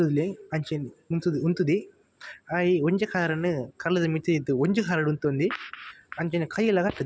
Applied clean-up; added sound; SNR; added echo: none; none; none; none.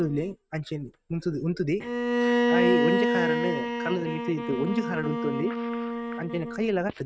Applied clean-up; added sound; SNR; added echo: neural mask model RNNoise.